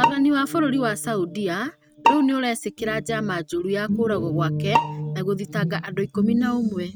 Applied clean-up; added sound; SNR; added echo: neural mask model RNNoise.